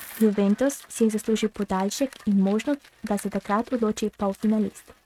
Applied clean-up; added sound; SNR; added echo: neural mask model RNNoise.